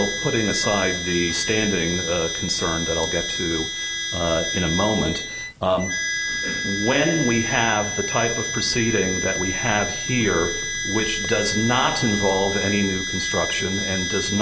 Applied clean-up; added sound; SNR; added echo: none; Harmonica; 3 dB; none.